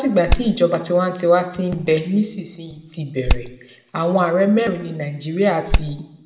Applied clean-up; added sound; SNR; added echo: none; Hammer; -2 dB; reverberation time 0.7 s.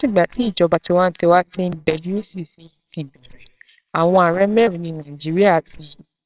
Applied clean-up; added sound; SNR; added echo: neural separator model SepFormer WHAMR!.